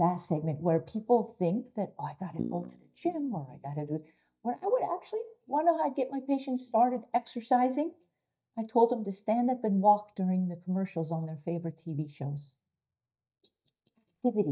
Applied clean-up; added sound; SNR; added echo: neural mask model DeepFilterNet 3.